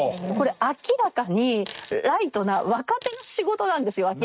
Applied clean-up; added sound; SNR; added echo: neural mask model RNNoise.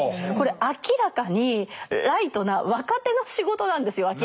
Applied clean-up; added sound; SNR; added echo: none; none; none; none.